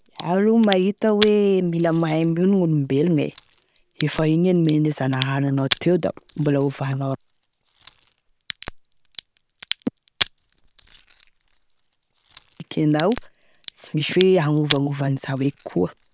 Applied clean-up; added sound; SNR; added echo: none; Crack; 14 dB; none.